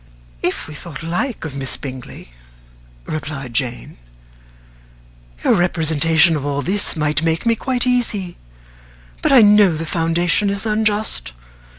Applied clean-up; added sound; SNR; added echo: none; none; none; none.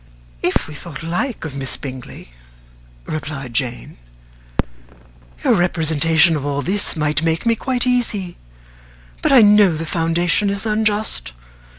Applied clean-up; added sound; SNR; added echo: none; Fireworks; 10 dB; none.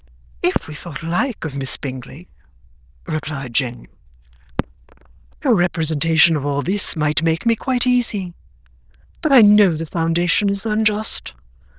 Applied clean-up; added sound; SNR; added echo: neural diffusion model UNIVERSE++.